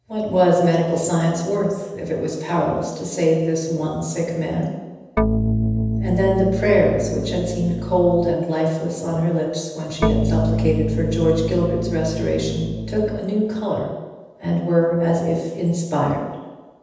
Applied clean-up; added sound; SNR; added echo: none; Organ; 1 dB; reverberation time 1.1 s.